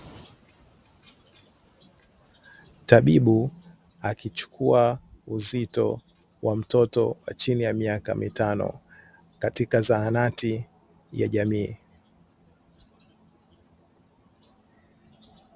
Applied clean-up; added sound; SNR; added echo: none; none; none; none.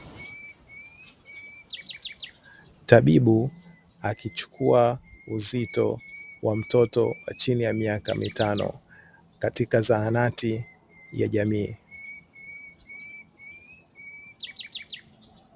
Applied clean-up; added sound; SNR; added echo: none; Bird; 19 dB; none.